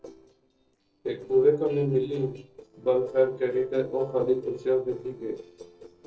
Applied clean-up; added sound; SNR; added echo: neural separator model SepFormer DNS4.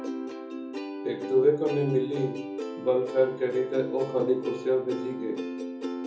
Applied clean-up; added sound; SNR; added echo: none; Plucked string instrument; 7 dB; reverberation time 0.7 s.